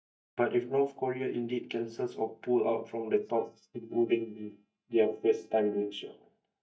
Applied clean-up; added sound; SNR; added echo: neural mask model DeepFilterNet 3.